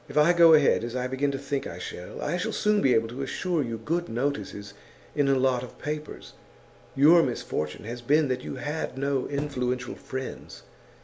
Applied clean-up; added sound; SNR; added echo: none; Thump, thud; 17 dB; none.